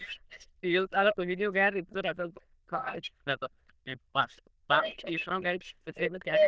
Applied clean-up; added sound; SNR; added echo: neural diffusion model UNIVERSE++.